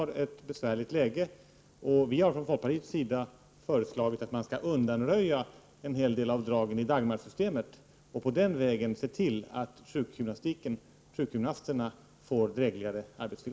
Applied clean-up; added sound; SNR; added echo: none; none; none; none.